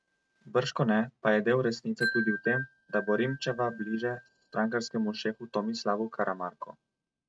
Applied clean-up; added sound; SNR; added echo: neural mask model RNNoise.